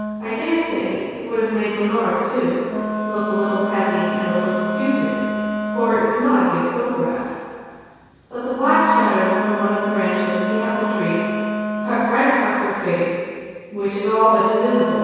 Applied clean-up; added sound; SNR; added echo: none; Wind instrument, woodwind instrument; 5 dB; reverberation time 2.0 s.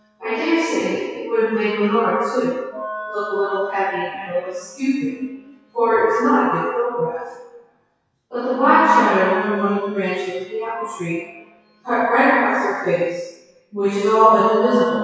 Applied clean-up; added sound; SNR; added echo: classical method WPE with log-MMSE.